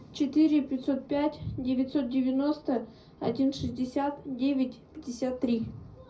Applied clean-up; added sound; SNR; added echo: none; none; none; reverberation time 0.4 s.